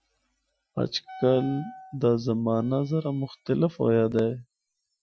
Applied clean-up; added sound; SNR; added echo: classical method Wiener filter.